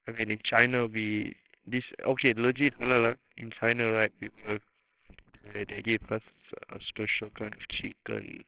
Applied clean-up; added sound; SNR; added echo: neural separator model SepFormer WHAMR!.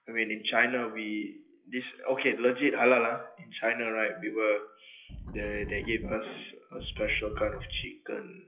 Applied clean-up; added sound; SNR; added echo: classical method WPE with log-MMSE.